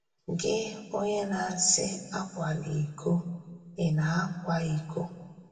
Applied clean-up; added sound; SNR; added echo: none; none; none; reverberation time 1.0 s.